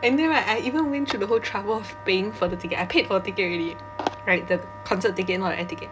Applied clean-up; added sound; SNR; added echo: none; Wind instrument, woodwind instrument; 16 dB; none.